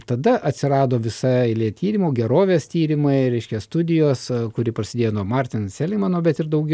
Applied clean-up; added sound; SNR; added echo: none; none; none; none.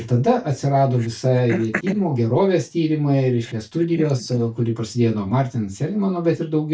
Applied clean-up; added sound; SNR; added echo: neural mask model DeepFilterNet 3.